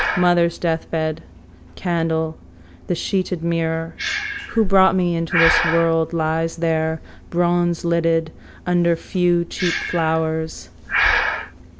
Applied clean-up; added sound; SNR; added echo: none; Breathing; 7 dB; none.